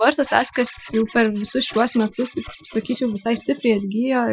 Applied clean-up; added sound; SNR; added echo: classical method Wiener filter.